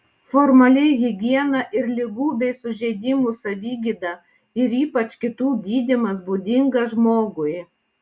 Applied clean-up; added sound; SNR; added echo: none; none; none; none.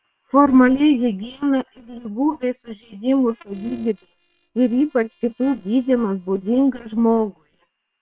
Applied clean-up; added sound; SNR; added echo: neural separator model SepFormer WHAM!.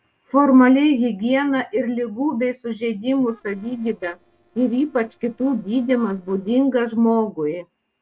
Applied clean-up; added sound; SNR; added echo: neural separator model SepFormer DNS4.